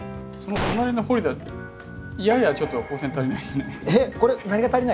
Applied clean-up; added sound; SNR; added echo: none; Gunshot, gunfire; 11 dB; none.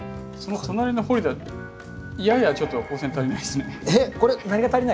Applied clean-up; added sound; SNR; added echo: none; none; none; none.